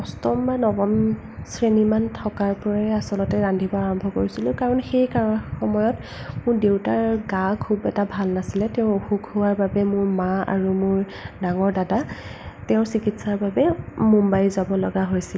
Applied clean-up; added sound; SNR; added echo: none; none; none; none.